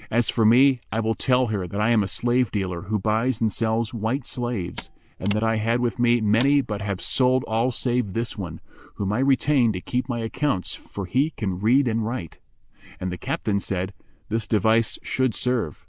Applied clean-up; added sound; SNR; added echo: none; Mechanisms; 12 dB; none.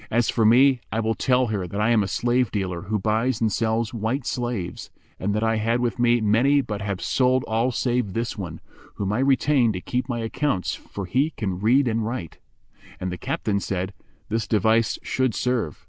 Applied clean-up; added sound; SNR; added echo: none; none; none; none.